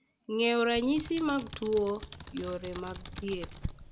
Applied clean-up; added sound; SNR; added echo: none; Computer keyboard; 11 dB; none.